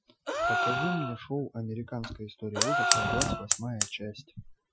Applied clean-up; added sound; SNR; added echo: classical method Wiener filter.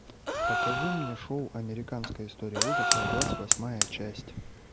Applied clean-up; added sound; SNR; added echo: none; Fire + Gasp; -5 dB; none.